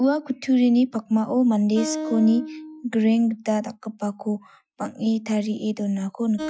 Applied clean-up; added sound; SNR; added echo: classical method Wiener filter.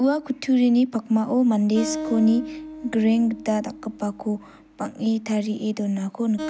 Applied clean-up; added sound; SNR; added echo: none; Acoustic guitar; 14 dB; none.